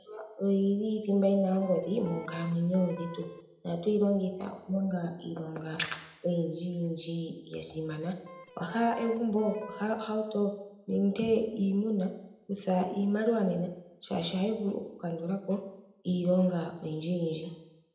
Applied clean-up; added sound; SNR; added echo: none; Electric guitar; 17 dB; reverberation time 0.7 s.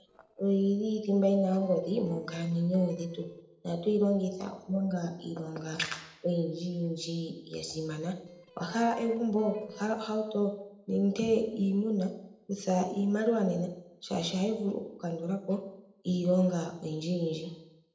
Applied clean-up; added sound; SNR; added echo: neural separator model SepFormer DNS4.